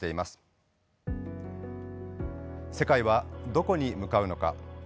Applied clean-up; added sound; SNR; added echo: none; none; none; none.